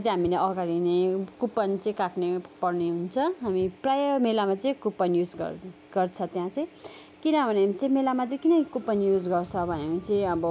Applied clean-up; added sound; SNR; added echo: none; none; none; none.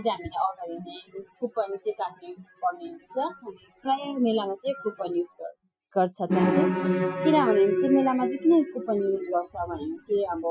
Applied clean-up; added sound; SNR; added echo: classical method Wiener filter.